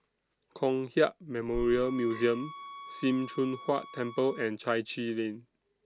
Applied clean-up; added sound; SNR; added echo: none; Burping, eructation + Bowed string instrument; 14 dB; none.